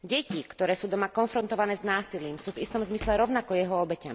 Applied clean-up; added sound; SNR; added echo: none; Snare drum + Sliding door / Slam; 17 dB; none.